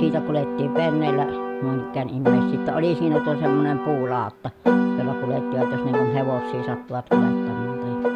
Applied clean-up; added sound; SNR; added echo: none; Piano; -2 dB; none.